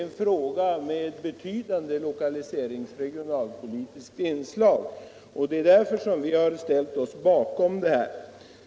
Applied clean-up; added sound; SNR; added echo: none; none; none; none.